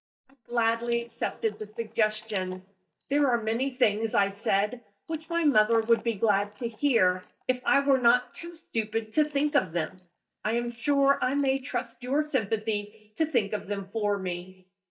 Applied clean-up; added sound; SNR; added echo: neural mask model DeepFilterNet 3.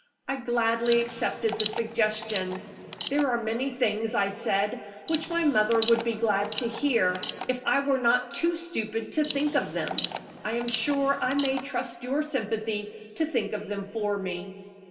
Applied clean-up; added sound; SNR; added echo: none; Alarm; 12 dB; reverberation time 2.2 s.